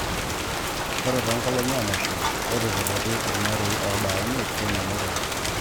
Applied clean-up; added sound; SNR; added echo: none; Rain; -3 dB; none.